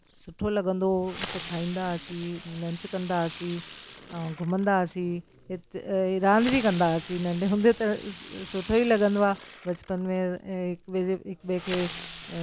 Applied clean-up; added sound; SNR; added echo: none; Fireworks; 12 dB; none.